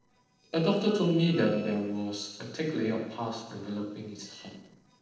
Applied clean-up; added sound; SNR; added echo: neural separator model SepFormer DNS4.